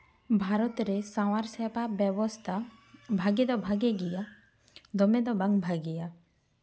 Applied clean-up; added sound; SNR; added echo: none; none; none; none.